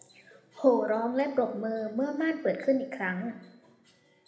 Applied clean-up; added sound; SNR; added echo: none; none; none; reverberation time 0.9 s.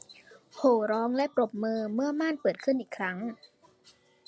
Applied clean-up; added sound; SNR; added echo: none; none; none; none.